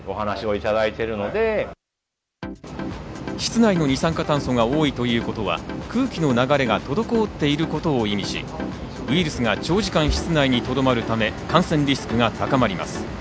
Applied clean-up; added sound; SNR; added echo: none; none; none; none.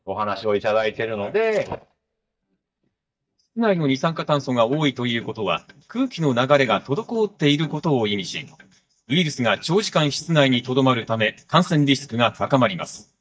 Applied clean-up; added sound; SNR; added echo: neural mask model DeepFilterNet 3.